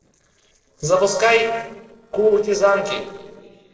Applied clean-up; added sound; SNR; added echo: neural separator model SepFormer DNS4.